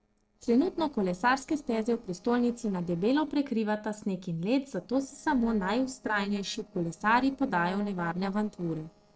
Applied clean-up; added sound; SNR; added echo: neural separator model SepFormer DNS4.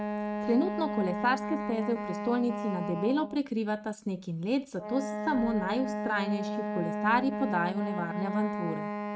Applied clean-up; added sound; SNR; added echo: neural mask model RNNoise.